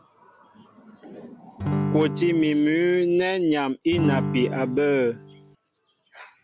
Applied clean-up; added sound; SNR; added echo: none; Acoustic guitar / Strum; 4 dB; none.